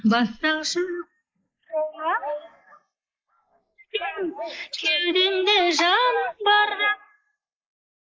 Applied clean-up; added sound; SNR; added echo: neural mask model Resemble Enhance denoiser.